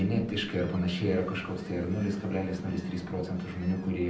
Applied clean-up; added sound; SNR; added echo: none; Ocean; 17 dB; reverberation time 0.6 s.